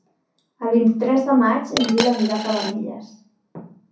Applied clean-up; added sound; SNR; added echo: none; Coin (dropping); 6 dB; reverberation time 0.6 s.